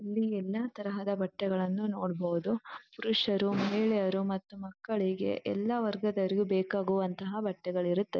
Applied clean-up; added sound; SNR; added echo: none; none; none; none.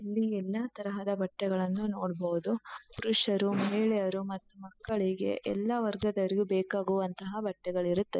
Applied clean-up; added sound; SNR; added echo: classical method spectral subtraction.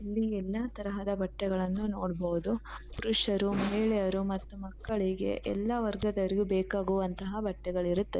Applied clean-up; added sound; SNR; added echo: none; Scissors; 15 dB; none.